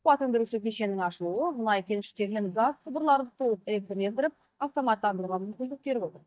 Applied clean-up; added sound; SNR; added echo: neural mask model DeepFilterNet 3.